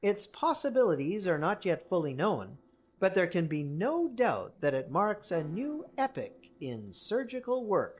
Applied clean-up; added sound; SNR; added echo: neural separator model SepFormer DNS4.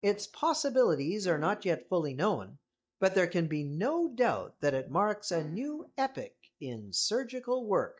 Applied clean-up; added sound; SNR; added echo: neural mask model DeepFilterNet 3.